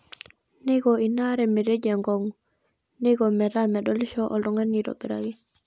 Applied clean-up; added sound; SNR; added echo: none; none; none; none.